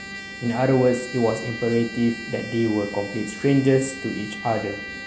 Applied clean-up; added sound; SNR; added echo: none; Trumpet; 13 dB; none.